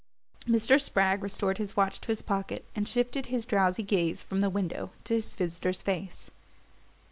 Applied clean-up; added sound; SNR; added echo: none; none; none; none.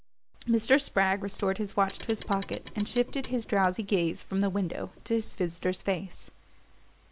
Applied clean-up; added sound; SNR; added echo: none; Clock; 19 dB; none.